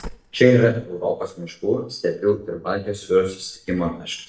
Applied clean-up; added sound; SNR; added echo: neural mask model DeepFilterNet 3.